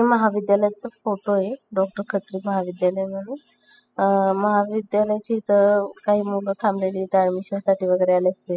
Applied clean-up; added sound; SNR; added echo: classical method spectral subtraction.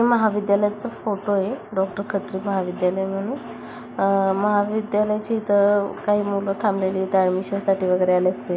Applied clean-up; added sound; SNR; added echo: none; Telephone; 19 dB; none.